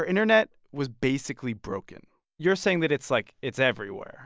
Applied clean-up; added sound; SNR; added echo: none; none; none; none.